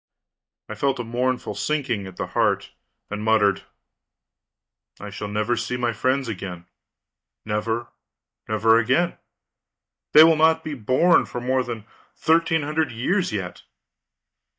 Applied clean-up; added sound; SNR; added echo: neural mask model DeepFilterNet 3.